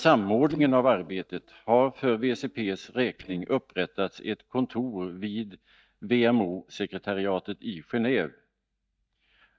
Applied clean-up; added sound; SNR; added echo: neural mask model DeepFilterNet 3.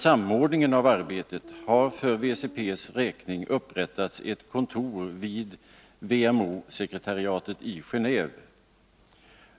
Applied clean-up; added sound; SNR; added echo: none; none; none; none.